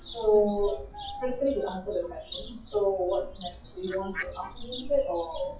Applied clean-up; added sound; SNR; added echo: classical method WPE with log-MMSE.